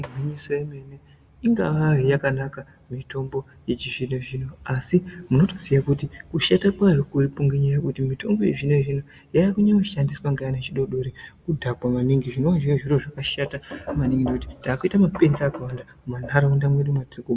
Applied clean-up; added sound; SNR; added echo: none; none; none; none.